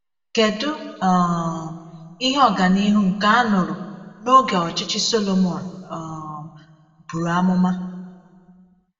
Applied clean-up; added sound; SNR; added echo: none; none; none; reverberation time 1.4 s.